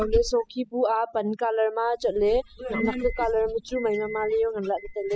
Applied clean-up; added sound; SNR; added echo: classical method spectral subtraction.